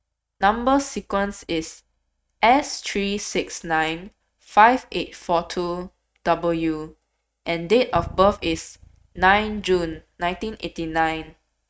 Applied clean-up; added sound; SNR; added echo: neural mask model RNNoise.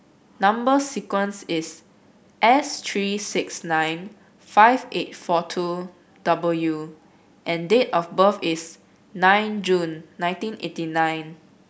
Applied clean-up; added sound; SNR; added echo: none; none; none; none.